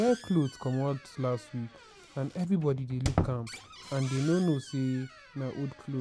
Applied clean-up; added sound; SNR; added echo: none; Squeak; 9 dB; none.